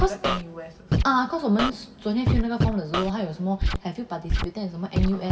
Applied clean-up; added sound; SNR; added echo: none; Scratching (performance technique); 0 dB; reverberation time 1.2 s.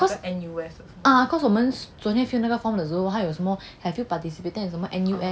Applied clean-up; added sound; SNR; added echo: none; none; none; none.